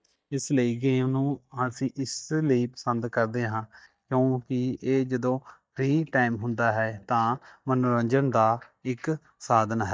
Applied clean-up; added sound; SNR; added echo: neural mask model DeepFilterNet 3.